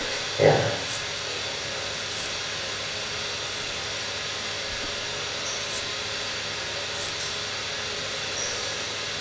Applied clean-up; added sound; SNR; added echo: none; Domestic sounds, home sounds; 19 dB; reverberation time 1.1 s.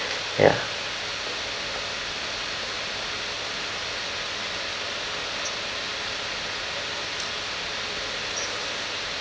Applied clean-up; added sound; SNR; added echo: none; none; none; none.